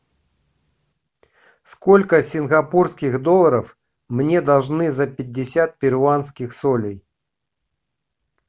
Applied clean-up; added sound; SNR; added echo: none; none; none; none.